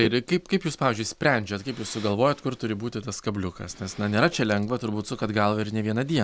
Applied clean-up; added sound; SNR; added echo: none; none; none; none.